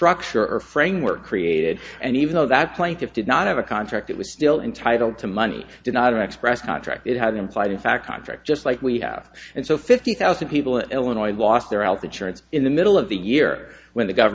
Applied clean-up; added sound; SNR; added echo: none; none; none; none.